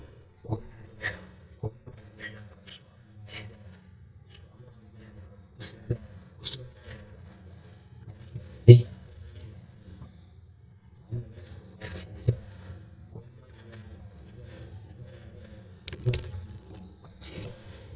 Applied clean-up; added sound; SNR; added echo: neural mask model DeepFilterNet 3.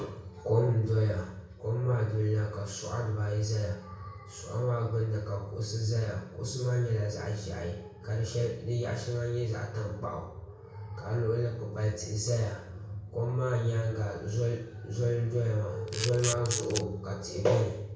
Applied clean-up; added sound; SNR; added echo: none; Camera; 5 dB; reverberation time 0.6 s.